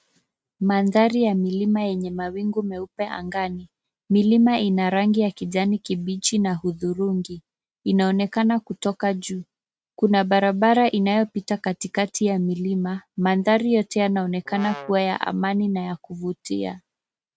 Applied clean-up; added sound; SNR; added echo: neural mask model RNNoise.